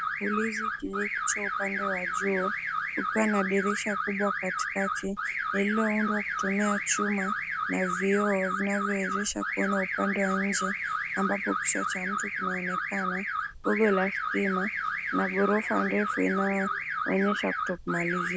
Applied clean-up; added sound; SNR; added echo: none; Alarm / Car; 1 dB; none.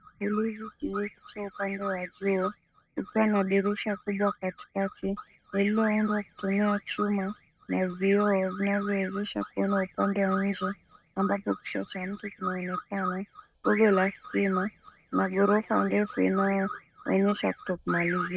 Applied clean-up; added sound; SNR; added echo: neural mask model RNNoise.